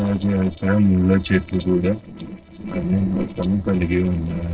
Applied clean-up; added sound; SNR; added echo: neural separator model SepFormer DNS4.